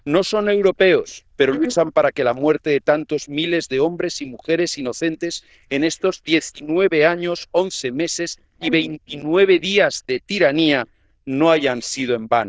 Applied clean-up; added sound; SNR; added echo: neural diffusion model UNIVERSE++.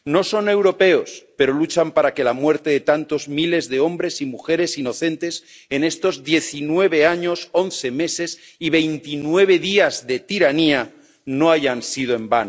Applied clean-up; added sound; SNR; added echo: none; none; none; none.